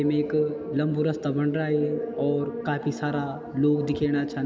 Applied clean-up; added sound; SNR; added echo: none; none; none; none.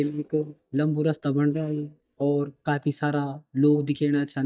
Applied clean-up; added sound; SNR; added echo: neural mask model DeepFilterNet 3.